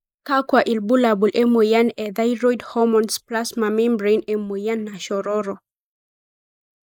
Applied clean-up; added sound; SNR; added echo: neural mask model Resemble Enhance denoiser.